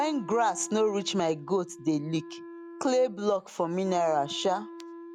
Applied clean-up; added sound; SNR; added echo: none; Wind instrument, woodwind instrument; 16 dB; none.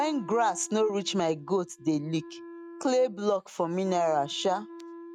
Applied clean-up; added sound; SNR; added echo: neural mask model RNNoise.